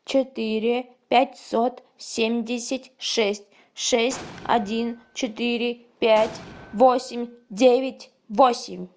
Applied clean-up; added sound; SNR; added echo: none; Explosion; 19 dB; none.